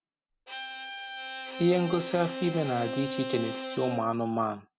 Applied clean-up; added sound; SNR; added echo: none; Bowed string instrument; 7 dB; none.